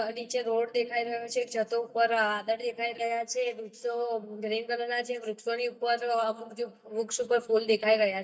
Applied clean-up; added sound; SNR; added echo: neural mask model DeepFilterNet 3.